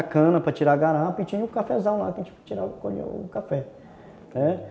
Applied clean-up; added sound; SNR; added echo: none; none; none; none.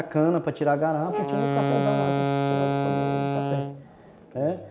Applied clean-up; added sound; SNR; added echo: none; Wind instrument, woodwind instrument; -1 dB; none.